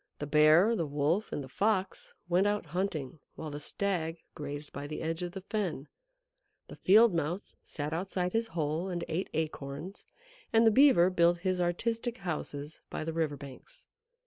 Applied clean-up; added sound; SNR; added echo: neural mask model Resemble Enhance denoiser.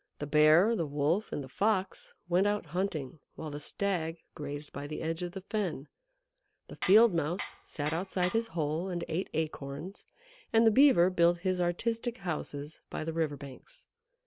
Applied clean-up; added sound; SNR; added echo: none; Tools; 12 dB; none.